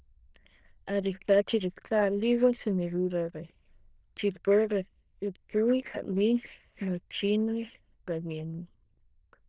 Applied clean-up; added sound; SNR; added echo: neural diffusion model UNIVERSE++.